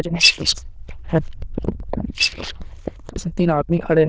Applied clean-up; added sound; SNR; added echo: neural diffusion model UNIVERSE++.